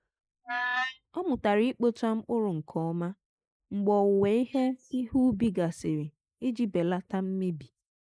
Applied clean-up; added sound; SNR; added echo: neural mask model Resemble Enhance denoiser.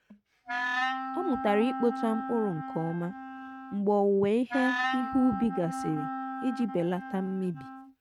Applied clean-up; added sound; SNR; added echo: neural mask model RNNoise.